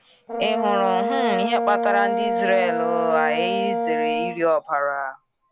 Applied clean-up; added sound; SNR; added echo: none; Brass instrument; 1 dB; none.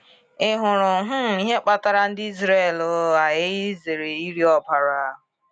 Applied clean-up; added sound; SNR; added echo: none; none; none; none.